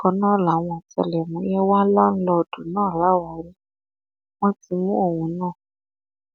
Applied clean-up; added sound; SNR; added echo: none; none; none; none.